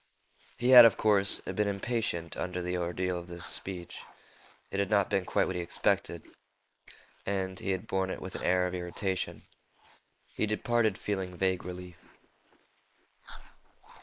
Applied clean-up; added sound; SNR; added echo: neural mask model Resemble Enhance denoiser.